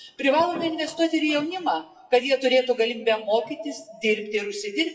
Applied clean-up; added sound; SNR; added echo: classical method WPE with log-MMSE.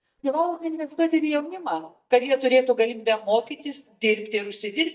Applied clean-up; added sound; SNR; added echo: neural mask model DeepFilterNet 3.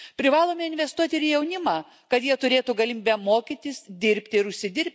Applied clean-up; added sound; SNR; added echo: none; none; none; none.